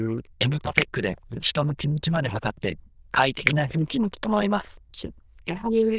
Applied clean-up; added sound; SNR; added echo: neural diffusion model UNIVERSE++.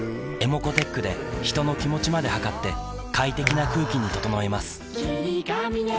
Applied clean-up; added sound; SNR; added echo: none; Finger snapping; 12 dB; none.